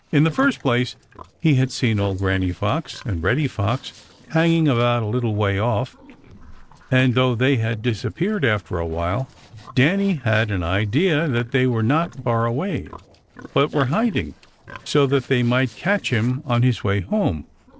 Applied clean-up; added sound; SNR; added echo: neural separator model SepFormer DNS4.